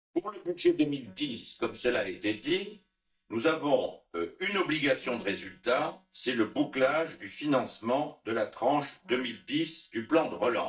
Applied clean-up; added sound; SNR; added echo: neural mask model DeepFilterNet 3.